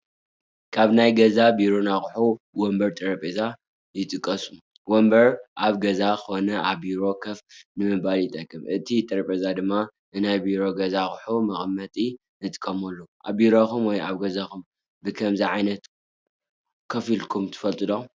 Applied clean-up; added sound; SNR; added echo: none; none; none; none.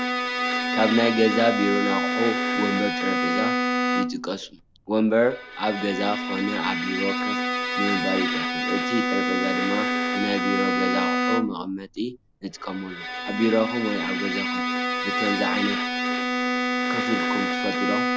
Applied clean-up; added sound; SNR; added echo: none; Bowed string instrument; -1 dB; none.